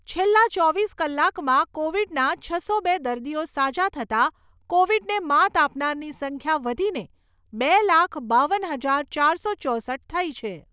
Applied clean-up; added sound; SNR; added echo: none; none; none; none.